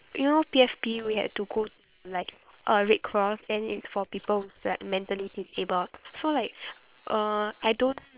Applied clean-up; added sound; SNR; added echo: neural separator model SepFormer WHAM!.